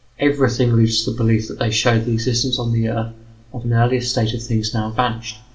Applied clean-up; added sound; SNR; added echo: none; none; none; reverberation time 0.8 s.